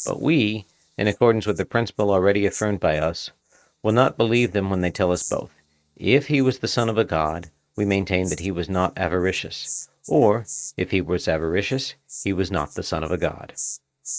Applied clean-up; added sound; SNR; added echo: neural mask model RNNoise.